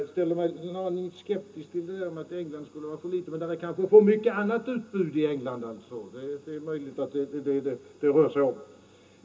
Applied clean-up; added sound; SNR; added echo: none; none; none; reverberation time 0.2 s.